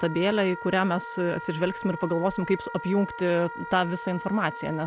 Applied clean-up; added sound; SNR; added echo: none; Wind instrument, woodwind instrument; 11 dB; none.